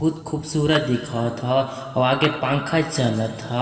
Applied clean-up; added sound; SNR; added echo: none; Clapping; 18 dB; reverberation time 2.4 s.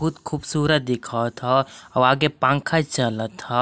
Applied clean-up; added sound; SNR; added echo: none; none; none; none.